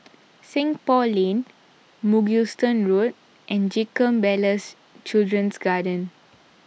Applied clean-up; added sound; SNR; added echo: none; none; none; none.